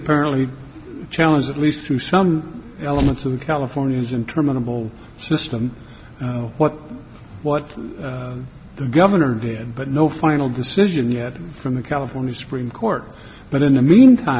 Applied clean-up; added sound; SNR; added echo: none; Tearing; 5 dB; none.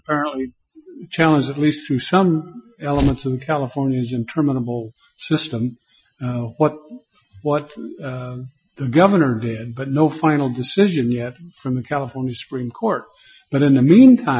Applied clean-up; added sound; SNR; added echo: classical method Wiener filter.